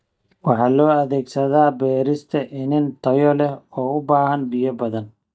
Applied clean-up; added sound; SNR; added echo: neural mask model DeepFilterNet 3.